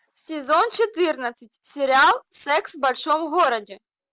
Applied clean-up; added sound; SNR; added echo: none; none; none; none.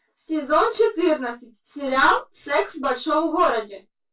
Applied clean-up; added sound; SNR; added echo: none; none; none; reverberation time 0.2 s.